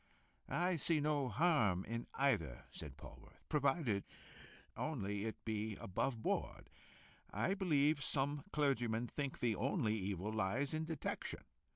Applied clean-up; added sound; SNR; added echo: none; none; none; none.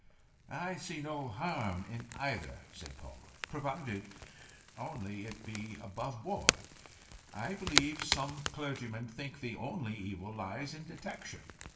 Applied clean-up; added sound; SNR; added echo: none; Crack / Crackle; 1 dB; reverberation time 0.8 s.